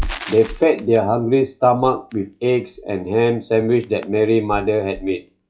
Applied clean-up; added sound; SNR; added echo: classical method log-MMSE.